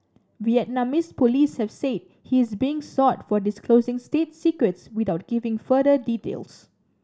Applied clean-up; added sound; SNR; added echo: none; none; none; none.